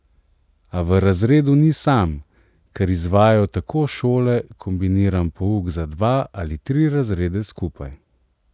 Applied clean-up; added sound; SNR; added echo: none; none; none; none.